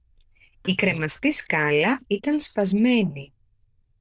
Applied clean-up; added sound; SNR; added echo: neural diffusion model UNIVERSE++.